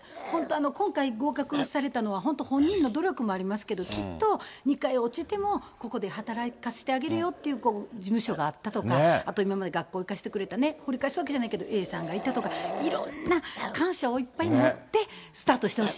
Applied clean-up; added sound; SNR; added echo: none; Growling; 14 dB; none.